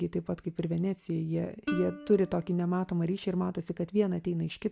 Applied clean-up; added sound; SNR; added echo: none; Plucked string instrument; 12 dB; none.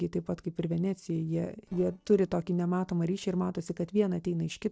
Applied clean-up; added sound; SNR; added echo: neural separator model SepFormer DNS4.